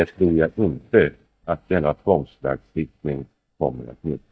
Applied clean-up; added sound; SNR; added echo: neural mask model DeepFilterNet 3.